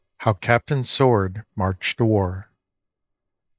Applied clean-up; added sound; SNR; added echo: neural mask model Resemble Enhance denoiser.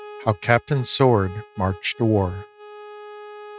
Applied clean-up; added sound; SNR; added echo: neural mask model RNNoise.